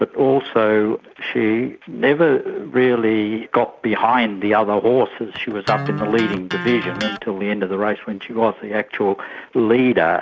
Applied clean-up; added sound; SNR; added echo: none; Electric guitar; 10 dB; none.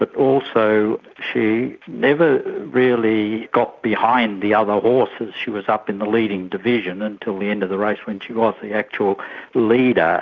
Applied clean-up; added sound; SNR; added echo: none; none; none; none.